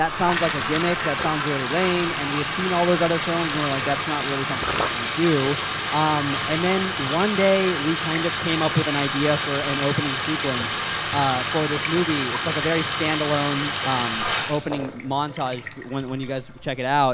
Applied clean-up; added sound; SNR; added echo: none; Bathtub (filling or washing); 1 dB; none.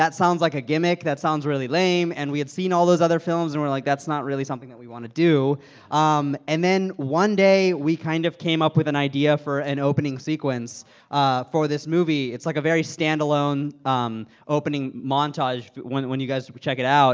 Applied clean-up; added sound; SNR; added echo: none; none; none; none.